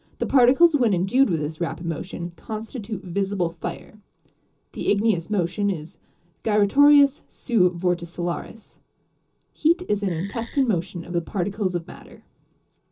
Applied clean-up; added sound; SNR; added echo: none; Wood; 20 dB; reverberation time 0.2 s.